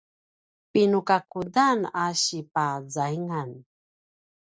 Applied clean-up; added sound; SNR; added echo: none; none; none; none.